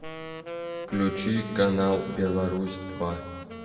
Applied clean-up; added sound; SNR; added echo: none; Wind instrument, woodwind instrument; 11 dB; reverberation time 1.9 s.